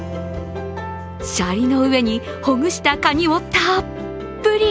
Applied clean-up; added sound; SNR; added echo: none; none; none; none.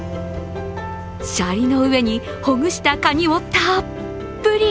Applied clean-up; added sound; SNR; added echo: none; Engine; 20 dB; none.